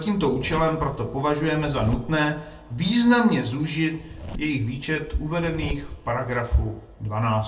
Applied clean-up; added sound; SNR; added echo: none; Zipper (clothing); 13 dB; reverberation time 0.3 s.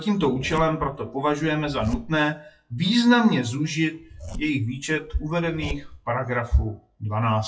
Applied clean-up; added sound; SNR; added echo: classical method WPE with log-MMSE.